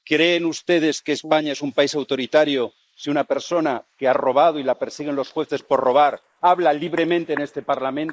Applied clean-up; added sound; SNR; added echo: neural mask model Resemble Enhance denoiser.